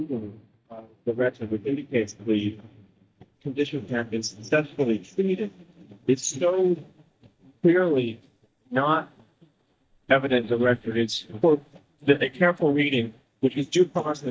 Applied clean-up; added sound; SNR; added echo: neural mask model DeepFilterNet 3.